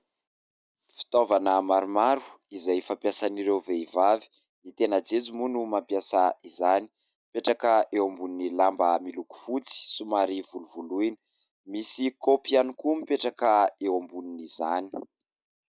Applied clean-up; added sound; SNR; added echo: none; none; none; none.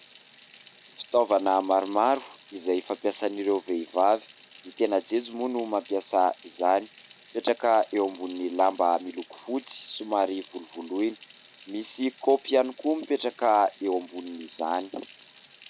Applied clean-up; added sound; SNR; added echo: none; Sink (filling or washing) / Water tap, faucet; 18 dB; none.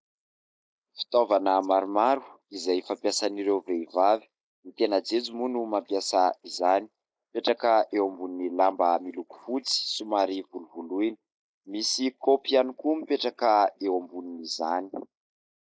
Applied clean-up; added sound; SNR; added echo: neural mask model Resemble Enhance denoiser.